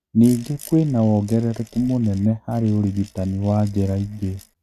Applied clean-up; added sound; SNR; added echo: neural mask model RNNoise.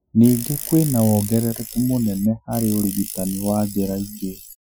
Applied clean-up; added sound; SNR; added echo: classical method Wiener filter.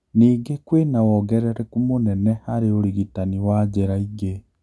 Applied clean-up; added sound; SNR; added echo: none; none; none; none.